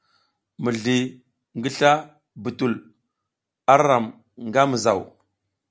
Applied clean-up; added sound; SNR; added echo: none; none; none; none.